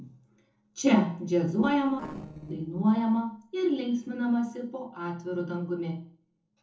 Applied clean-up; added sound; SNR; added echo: neural separator model SepFormer DNS4.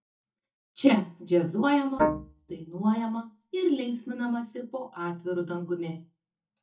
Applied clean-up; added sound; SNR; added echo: neural mask model DeepFilterNet 3.